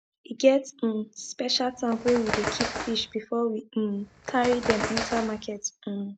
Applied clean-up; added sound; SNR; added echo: none; Bird; 7 dB; none.